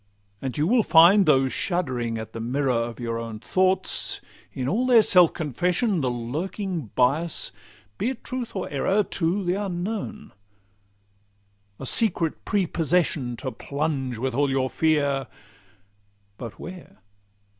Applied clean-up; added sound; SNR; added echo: none; none; none; none.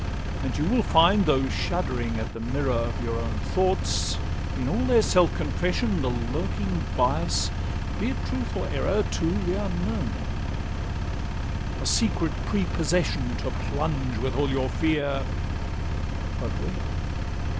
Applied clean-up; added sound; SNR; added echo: none; Engine; 0 dB; none.